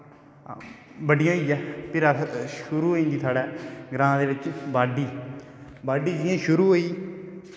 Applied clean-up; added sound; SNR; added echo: none; none; none; none.